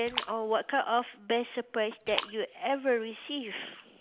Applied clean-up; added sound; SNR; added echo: none; Splash, splatter; 12 dB; none.